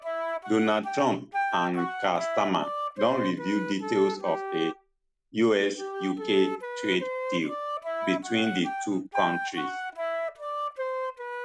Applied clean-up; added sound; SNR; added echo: none; Wind instrument, woodwind instrument; 4 dB; none.